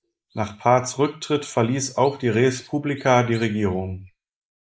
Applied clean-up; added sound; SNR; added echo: neural mask model Resemble Enhance denoiser.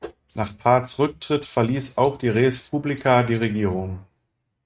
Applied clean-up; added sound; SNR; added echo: neural mask model RNNoise.